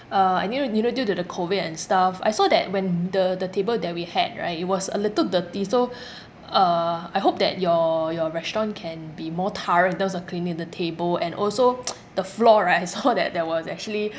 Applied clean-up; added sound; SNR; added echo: none; none; none; none.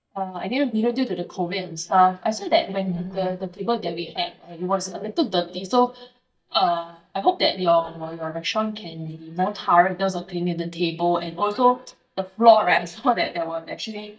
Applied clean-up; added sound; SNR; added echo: neural mask model DeepFilterNet 3.